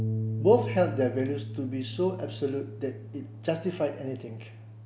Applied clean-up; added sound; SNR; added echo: none; Bass guitar; 6 dB; none.